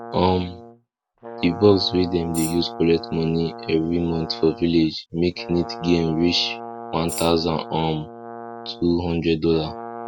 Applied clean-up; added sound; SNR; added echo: none; Brass instrument + Tambourine; 13 dB; none.